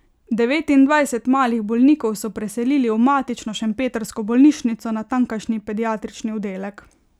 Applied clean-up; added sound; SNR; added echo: none; none; none; none.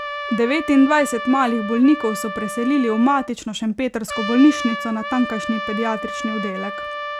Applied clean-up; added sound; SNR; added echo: none; Trumpet; 9 dB; none.